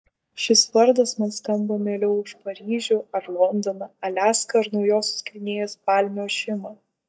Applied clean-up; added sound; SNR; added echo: neural mask model DeepFilterNet 3.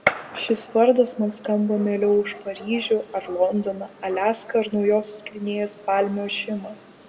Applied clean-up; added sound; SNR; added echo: none; Gunshot, gunfire; 13 dB; reverberation time 1.0 s.